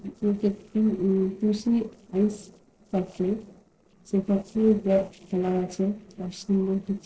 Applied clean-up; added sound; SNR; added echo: neural separator model SepFormer DNS4.